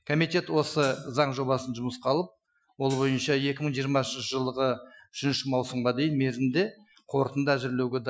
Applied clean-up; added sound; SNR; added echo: classical method Wiener filter.